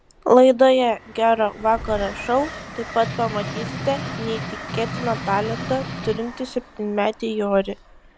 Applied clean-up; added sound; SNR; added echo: none; Strum + Train; 11 dB; none.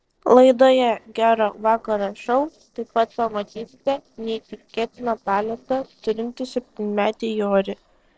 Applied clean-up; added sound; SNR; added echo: neural separator model SepFormer DNS4.